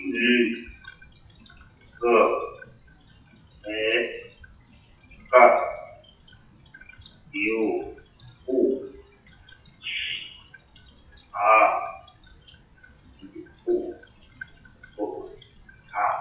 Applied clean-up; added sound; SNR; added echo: classical method WPE with log-MMSE.